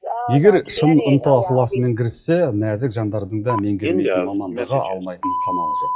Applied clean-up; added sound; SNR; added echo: classical method WPE with log-MMSE.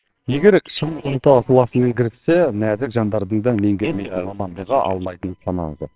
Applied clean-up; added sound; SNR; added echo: neural separator model SepFormer WHAMR!.